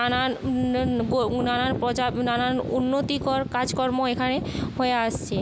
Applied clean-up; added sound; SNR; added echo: none; none; none; none.